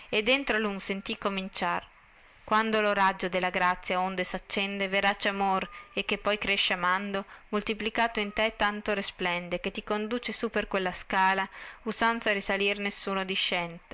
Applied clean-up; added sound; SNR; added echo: none; none; none; none.